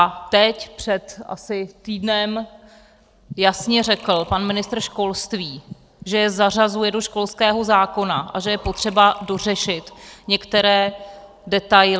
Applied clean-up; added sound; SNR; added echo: neural separator model SepFormer DNS4.